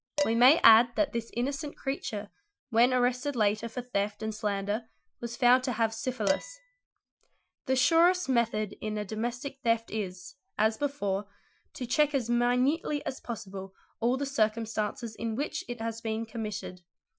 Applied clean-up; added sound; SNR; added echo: classical method Wiener filter.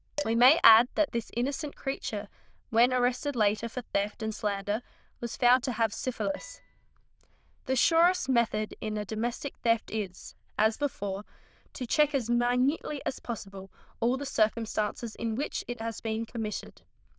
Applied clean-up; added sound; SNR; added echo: neural diffusion model UNIVERSE++.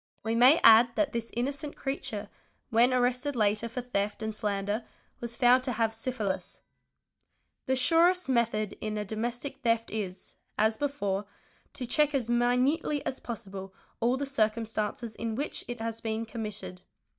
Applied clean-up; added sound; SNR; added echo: neural mask model DeepFilterNet 3.